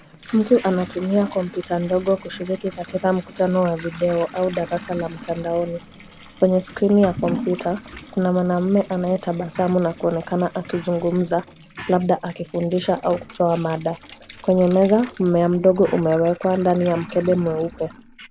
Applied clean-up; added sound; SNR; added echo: none; Bathtub (filling or washing) / Water tap, faucet + Toilet flush / Liquid; 17 dB; none.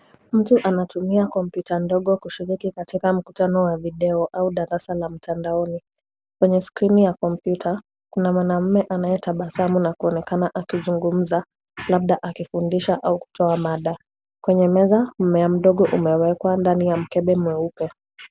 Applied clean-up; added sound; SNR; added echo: none; none; none; none.